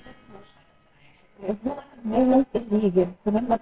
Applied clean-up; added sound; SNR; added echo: neural separator model SepFormer WHAMR!.